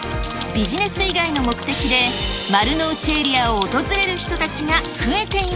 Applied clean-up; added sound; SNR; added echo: none; Typing; 16 dB; none.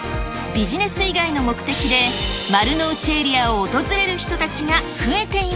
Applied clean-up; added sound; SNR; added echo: none; none; none; none.